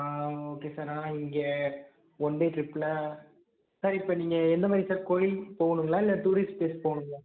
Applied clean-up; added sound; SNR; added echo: none; none; none; none.